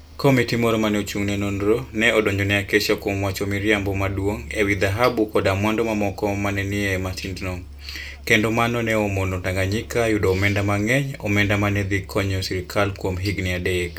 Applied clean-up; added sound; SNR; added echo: none; Truck; 18 dB; none.